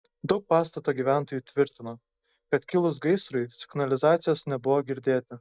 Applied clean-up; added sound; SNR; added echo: neural mask model DeepFilterNet 3.